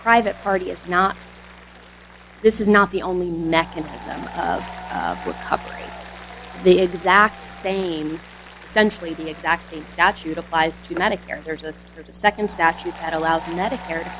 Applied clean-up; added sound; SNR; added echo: none; Applause; 17 dB; none.